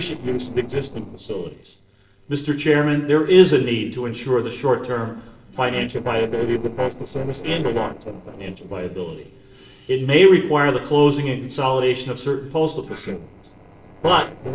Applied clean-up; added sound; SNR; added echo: neural separator model SepFormer DNS4.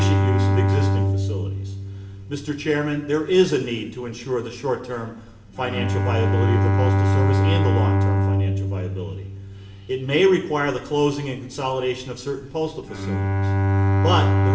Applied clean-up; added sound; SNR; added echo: none; Bowed string instrument; -3 dB; reverberation time 0.7 s.